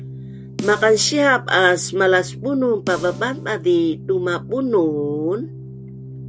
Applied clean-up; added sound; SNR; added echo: none; Snare drum + Organ; 13 dB; none.